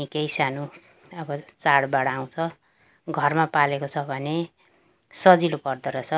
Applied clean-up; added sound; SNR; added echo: none; none; none; none.